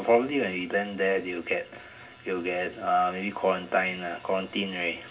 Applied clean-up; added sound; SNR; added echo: none; none; none; reverberation time 0.4 s.